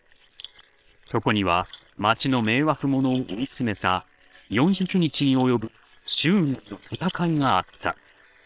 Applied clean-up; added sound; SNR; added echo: neural separator model SepFormer WHAM!.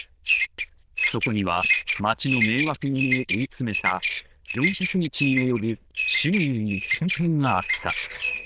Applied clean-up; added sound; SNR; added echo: neural diffusion model UNIVERSE++.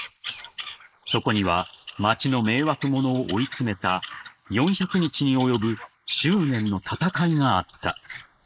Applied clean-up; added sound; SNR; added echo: neural mask model Resemble Enhance denoiser.